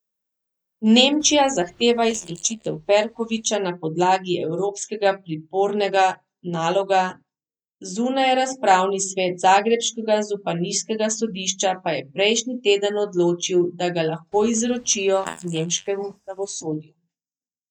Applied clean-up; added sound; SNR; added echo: neural mask model DeepFilterNet 3.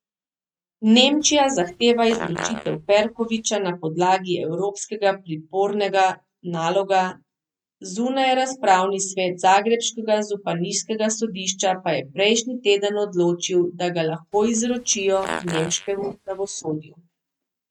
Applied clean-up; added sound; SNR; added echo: neural mask model RNNoise.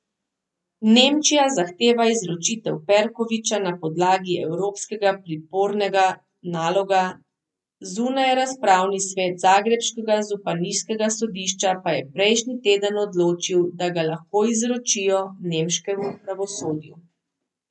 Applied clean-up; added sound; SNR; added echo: none; none; none; none.